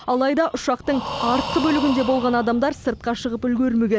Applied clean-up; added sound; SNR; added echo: none; Breathing; 10 dB; none.